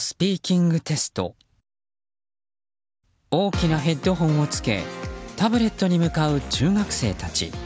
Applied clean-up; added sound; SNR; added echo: none; none; none; none.